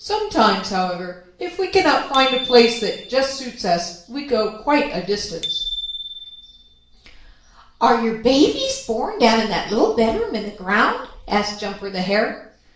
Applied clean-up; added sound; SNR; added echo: none; Bicycle bell; 12 dB; reverberation time 0.6 s.